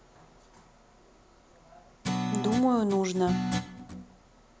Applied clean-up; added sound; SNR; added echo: none; Guitar; 2 dB; none.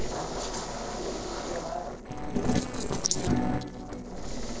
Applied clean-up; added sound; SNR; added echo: neural separator model SepFormer DNS4.